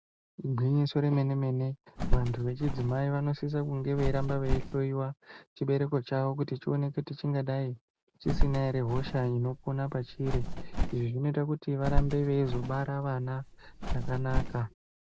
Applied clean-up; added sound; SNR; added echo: none; Bird; 1 dB; none.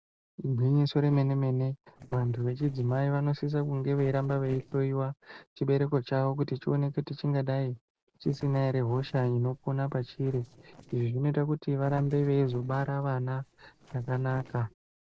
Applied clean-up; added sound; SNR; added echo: neural separator model SepFormer DNS4.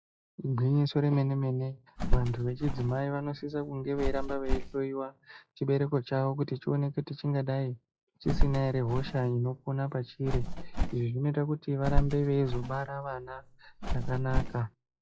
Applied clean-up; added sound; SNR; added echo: classical method log-MMSE.